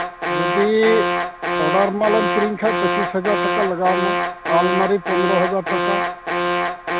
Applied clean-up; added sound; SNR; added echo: none; Alarm; 0 dB; none.